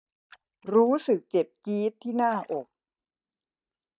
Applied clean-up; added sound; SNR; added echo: neural mask model DeepFilterNet 3.